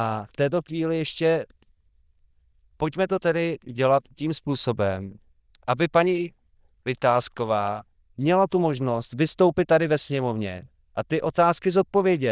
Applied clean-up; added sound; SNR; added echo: neural diffusion model UNIVERSE++.